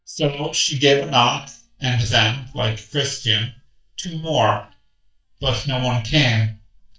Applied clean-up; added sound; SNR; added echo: neural mask model DeepFilterNet 3.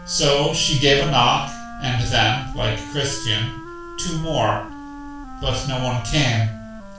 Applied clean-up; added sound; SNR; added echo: none; Wind instrument, woodwind instrument; 15 dB; reverberation time 0.4 s.